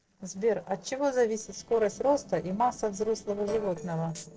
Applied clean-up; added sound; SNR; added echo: neural separator model SepFormer DNS4.